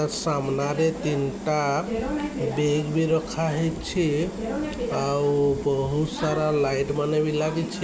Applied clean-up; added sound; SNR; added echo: none; none; none; none.